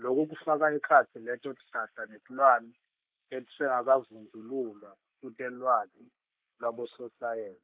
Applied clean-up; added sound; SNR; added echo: neural mask model Resemble Enhance denoiser.